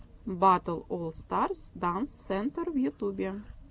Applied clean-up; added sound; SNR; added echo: none; none; none; none.